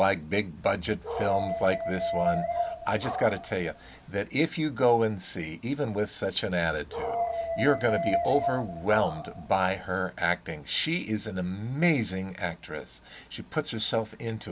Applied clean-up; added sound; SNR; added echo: none; Dog; 3 dB; none.